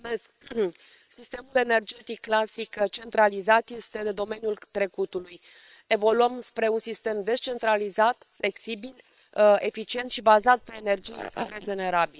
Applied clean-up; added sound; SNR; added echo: neural separator model SepFormer WHAM!.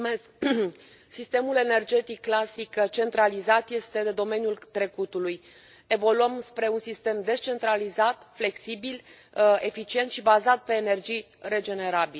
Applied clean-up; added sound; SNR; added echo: none; none; none; none.